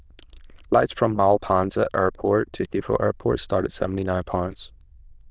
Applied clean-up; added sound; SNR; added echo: neural diffusion model UNIVERSE++.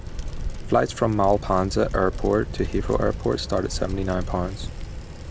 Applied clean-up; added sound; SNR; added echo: none; Bicycle; 6 dB; none.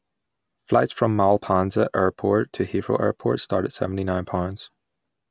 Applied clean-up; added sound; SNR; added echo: none; none; none; none.